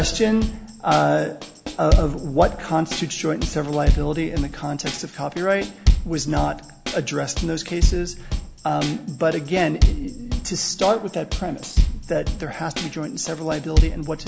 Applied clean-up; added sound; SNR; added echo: none; Drum kit; 0 dB; none.